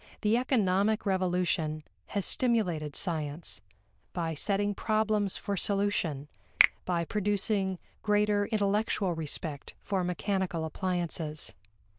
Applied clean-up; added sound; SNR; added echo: neural diffusion model UNIVERSE++.